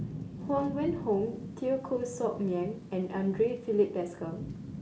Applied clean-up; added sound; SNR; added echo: none; Rain / Thunderstorm; 10 dB; none.